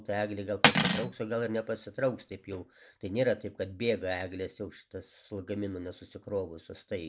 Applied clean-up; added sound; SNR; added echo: none; Cutlery, silverware; -5 dB; none.